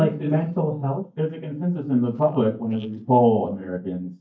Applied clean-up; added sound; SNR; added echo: neural mask model DeepFilterNet 3.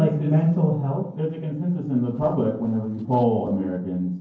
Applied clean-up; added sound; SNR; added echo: neural separator model SepFormer DNS4.